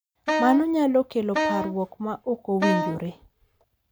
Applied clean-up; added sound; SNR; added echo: none; Wind instrument, woodwind instrument; 4 dB; none.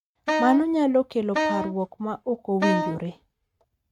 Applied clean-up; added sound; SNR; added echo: neural mask model RNNoise.